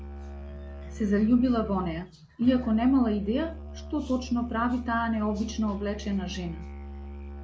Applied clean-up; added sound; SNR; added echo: none; Musical instrument; 12 dB; none.